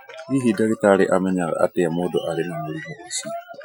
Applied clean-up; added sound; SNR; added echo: classical method Wiener filter.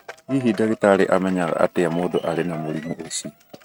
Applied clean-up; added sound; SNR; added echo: neural mask model RNNoise.